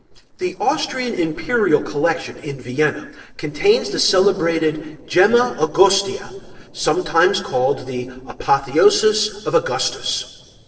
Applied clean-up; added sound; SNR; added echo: neural separator model SepFormer DNS4.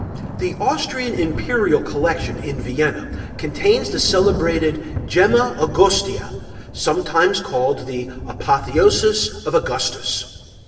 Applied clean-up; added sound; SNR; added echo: none; Thunder / Rain; 11 dB; reverberation time 1.3 s.